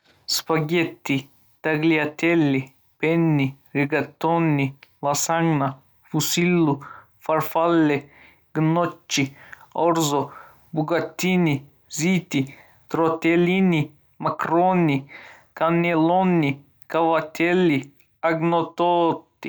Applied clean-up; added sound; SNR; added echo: none; none; none; none.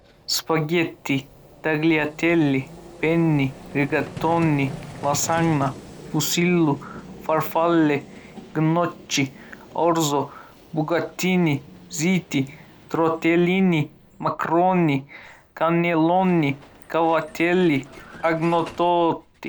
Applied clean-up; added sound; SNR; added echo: none; Vehicle; 19 dB; none.